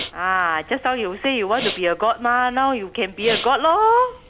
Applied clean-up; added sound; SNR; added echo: none; Respiratory sounds; 14 dB; none.